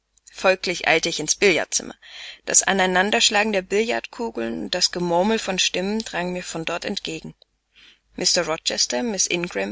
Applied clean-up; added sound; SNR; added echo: none; none; none; none.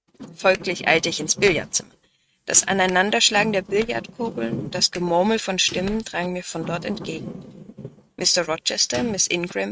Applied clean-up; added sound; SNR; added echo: neural mask model RNNoise.